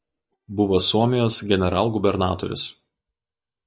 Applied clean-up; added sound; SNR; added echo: neural mask model DeepFilterNet 3.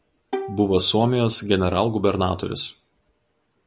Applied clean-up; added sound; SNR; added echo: none; Bowed string instrument; 11 dB; none.